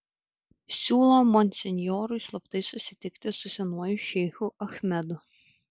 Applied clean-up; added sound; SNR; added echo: none; none; none; none.